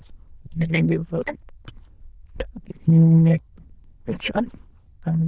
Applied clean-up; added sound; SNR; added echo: neural diffusion model UNIVERSE++.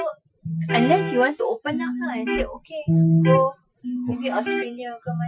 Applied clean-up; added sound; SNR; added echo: classical method Wiener filter.